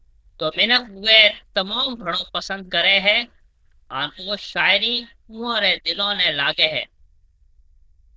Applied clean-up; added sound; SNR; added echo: neural diffusion model UNIVERSE++.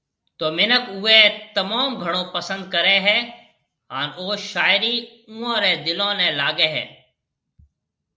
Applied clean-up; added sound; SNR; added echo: none; none; none; none.